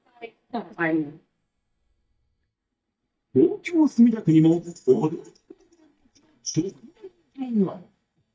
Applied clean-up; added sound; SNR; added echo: neural mask model DeepFilterNet 3.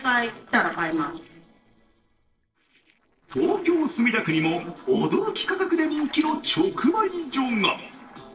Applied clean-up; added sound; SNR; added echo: neural separator model SepFormer DNS4.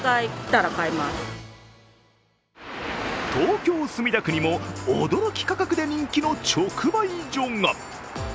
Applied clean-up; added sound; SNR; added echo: none; none; none; none.